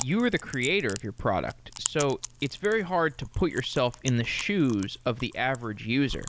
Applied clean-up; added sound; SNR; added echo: none; Chewing, mastication; 14 dB; none.